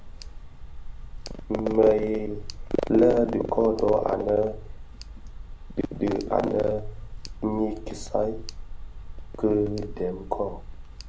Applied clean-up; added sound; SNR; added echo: none; Tick; 10 dB; none.